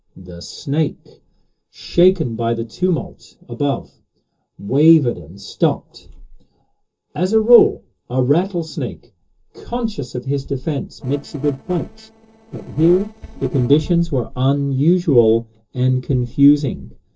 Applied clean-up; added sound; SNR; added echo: neural separator model SepFormer DNS4.